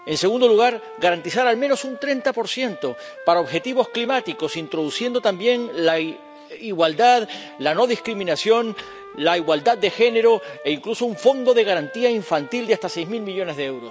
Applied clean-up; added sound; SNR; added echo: none; Wind instrument, woodwind instrument; 19 dB; none.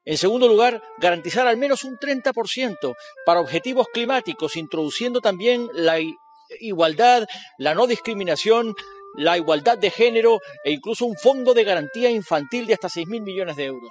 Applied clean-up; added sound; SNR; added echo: classical method spectral subtraction.